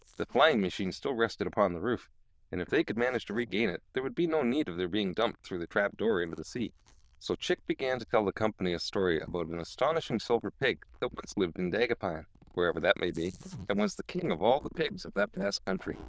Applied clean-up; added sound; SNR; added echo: neural diffusion model UNIVERSE++.